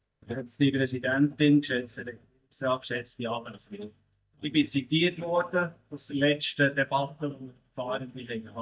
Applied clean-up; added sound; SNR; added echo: neural mask model DeepFilterNet 3.